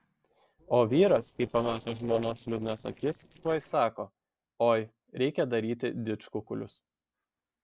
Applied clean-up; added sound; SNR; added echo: neural separator model SepFormer DNS4.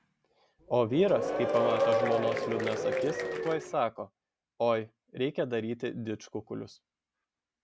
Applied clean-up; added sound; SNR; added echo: none; Applause / Crowd / Cheering; -1 dB; none.